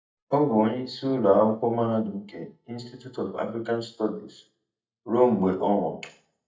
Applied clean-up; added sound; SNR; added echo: neural mask model DeepFilterNet 3.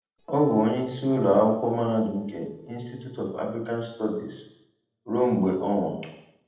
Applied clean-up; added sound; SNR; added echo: neural separator model SepFormer DNS4.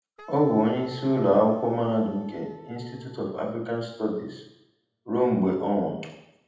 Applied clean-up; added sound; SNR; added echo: none; Wind instrument, woodwind instrument; 20 dB; reverberation time 0.8 s.